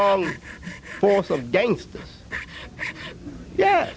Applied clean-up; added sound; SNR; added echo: none; Sawing; 14 dB; none.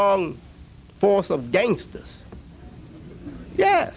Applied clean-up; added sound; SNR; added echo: none; none; none; none.